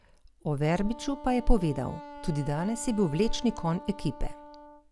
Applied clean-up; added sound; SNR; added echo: none; Wind instrument, woodwind instrument; 17 dB; none.